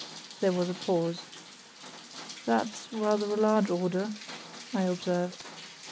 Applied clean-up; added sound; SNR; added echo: none; Rain; 14 dB; none.